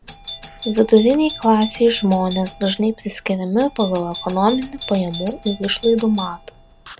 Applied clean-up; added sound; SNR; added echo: none; Doorbell; 15 dB; none.